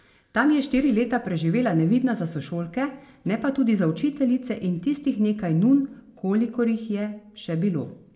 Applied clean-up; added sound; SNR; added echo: none; none; none; reverberation time 0.5 s.